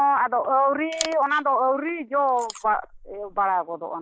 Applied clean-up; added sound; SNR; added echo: neural mask model Resemble Enhance denoiser.